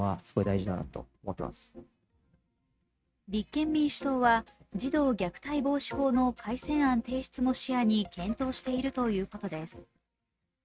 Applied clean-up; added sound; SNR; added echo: neural mask model RNNoise.